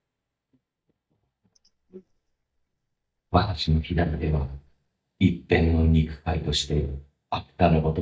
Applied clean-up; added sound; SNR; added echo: neural mask model DeepFilterNet 3.